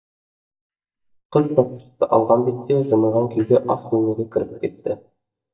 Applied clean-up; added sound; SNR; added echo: neural mask model DeepFilterNet 3.